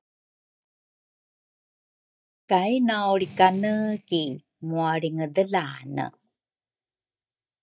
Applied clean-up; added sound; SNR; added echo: neural mask model DeepFilterNet 3.